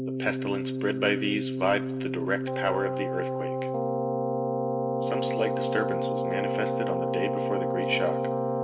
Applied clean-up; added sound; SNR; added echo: none; Keyboard (musical); -3 dB; reverberation time 1.8 s.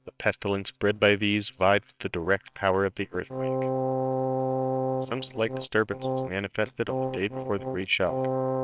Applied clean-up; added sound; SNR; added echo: neural separator model SepFormer WHAMR!.